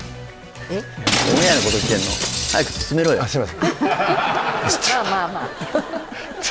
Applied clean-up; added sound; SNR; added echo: none; Shatter; 3 dB; none.